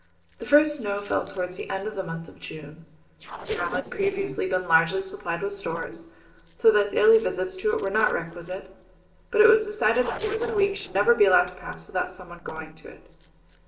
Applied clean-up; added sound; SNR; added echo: neural separator model SepFormer DNS4.